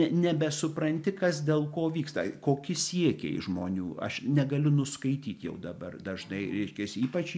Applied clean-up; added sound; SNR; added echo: none; none; none; none.